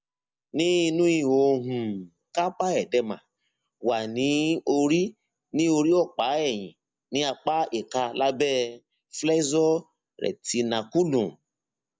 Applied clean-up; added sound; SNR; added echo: none; none; none; none.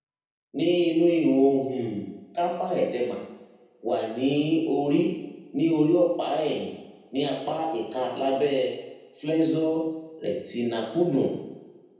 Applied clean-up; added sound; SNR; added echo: none; none; none; reverberation time 0.9 s.